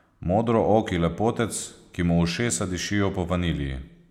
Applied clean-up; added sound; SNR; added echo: none; none; none; none.